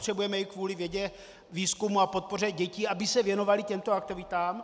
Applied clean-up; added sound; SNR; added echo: none; none; none; none.